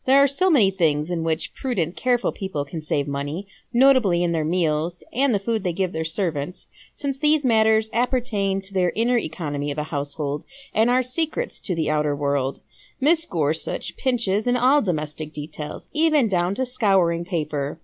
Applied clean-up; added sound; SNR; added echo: none; none; none; none.